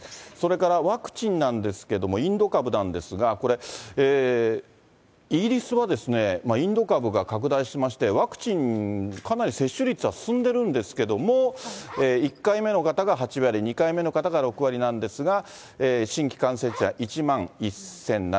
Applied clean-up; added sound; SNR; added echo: none; Zipper (clothing); 16 dB; none.